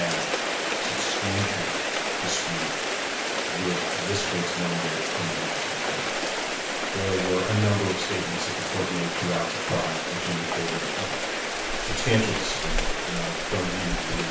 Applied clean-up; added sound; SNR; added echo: none; Rain; -3 dB; reverberation time 0.4 s.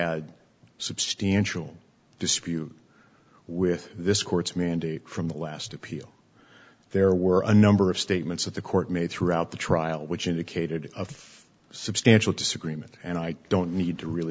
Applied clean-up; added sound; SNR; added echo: none; none; none; none.